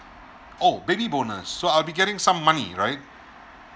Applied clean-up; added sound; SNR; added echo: none; none; none; none.